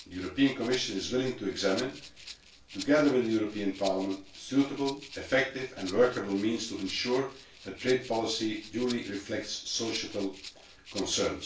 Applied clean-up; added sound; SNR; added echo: none; Rattle (instrument); 17 dB; reverberation time 0.3 s.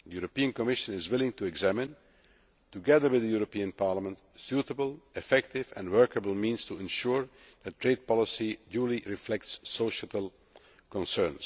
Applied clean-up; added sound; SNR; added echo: none; none; none; none.